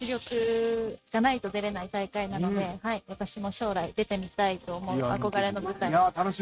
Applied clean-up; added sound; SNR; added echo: neural mask model RNNoise.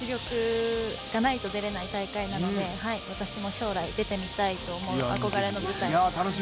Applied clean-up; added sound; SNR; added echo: none; Bird; 11 dB; none.